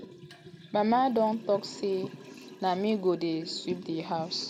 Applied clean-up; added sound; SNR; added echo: none; Liquid; 15 dB; none.